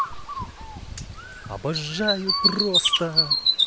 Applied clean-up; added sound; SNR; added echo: none; Bird; -5 dB; none.